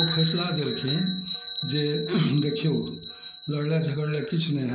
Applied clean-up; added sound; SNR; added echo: none; Bell; 0 dB; none.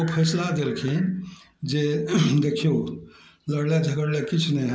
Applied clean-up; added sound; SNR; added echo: none; none; none; none.